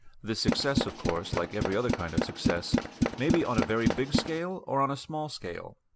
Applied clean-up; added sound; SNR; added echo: none; Tools; -2 dB; none.